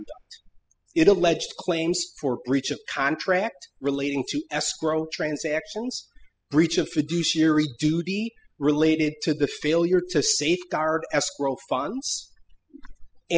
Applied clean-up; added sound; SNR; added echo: classical method spectral subtraction.